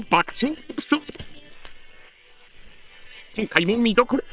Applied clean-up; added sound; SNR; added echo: neural separator model SepFormer WHAM!.